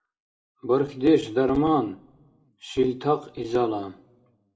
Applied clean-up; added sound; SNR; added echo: none; none; none; reverberation time 0.4 s.